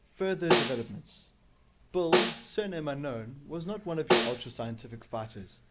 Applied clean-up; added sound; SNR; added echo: none; Snare drum; -4 dB; none.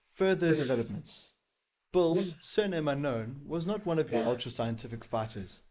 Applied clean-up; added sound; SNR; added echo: neural mask model Resemble Enhance denoiser.